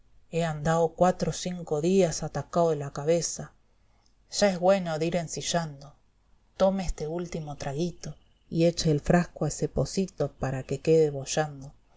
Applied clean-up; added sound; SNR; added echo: none; none; none; none.